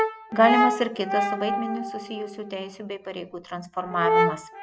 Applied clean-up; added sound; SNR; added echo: none; Brass instrument; 0 dB; none.